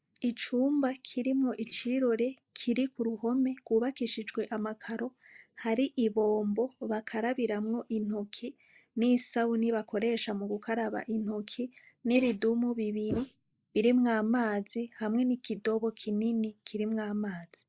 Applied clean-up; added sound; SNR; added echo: neural mask model Resemble Enhance denoiser.